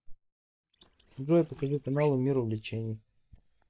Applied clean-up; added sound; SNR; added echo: neural mask model DeepFilterNet 3.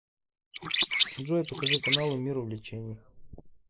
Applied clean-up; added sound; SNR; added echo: neural mask model Resemble Enhance denoiser.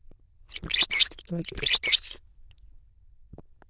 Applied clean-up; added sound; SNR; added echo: neural diffusion model UNIVERSE++.